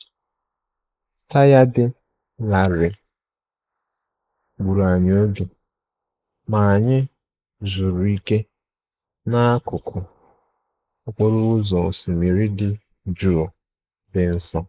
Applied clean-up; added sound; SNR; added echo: neural mask model Resemble Enhance denoiser.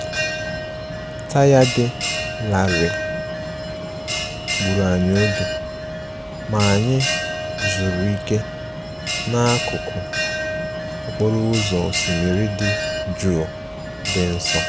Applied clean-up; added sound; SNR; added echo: none; Bell; 3 dB; none.